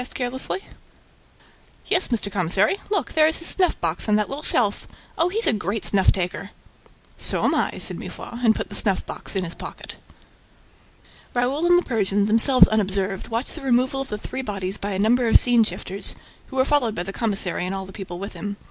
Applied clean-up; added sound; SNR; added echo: none; none; none; none.